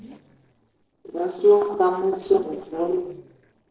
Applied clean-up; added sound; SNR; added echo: neural separator model SepFormer DNS4.